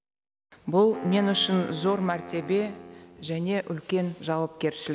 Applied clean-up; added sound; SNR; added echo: none; Wind instrument, woodwind instrument; 15 dB; none.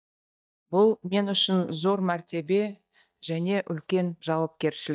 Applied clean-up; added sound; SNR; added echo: neural mask model DeepFilterNet 3.